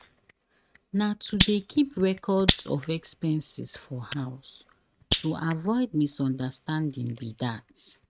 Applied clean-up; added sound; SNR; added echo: neural mask model RNNoise.